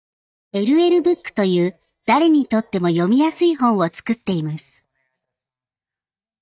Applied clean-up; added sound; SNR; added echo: neural mask model DeepFilterNet 3.